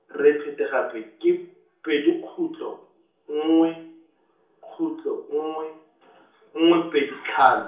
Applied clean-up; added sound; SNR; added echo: none; none; none; reverberation time 0.7 s.